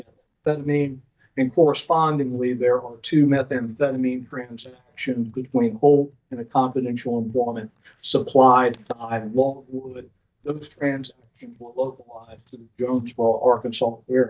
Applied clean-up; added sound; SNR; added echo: neural mask model DeepFilterNet 3.